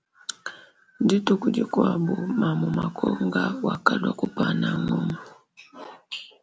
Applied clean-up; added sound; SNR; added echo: none; none; none; none.